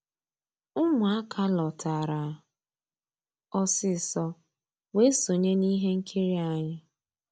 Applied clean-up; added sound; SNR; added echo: none; none; none; none.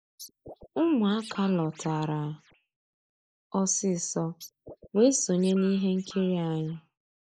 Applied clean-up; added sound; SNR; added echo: neural mask model Resemble Enhance denoiser.